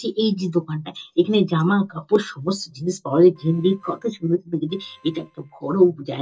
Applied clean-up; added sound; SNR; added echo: neural separator model SepFormer DNS4.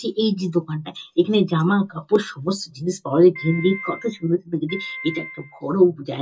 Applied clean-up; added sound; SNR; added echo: none; Piano; 13 dB; reverberation time 0.2 s.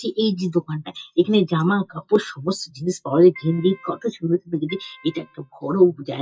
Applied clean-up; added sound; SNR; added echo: classical method WPE with log-MMSE.